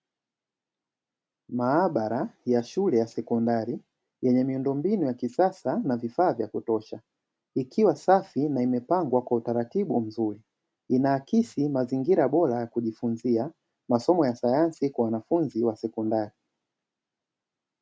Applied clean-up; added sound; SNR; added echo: none; none; none; none.